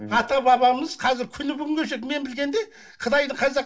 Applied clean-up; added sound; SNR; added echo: none; none; none; reverberation time 0.2 s.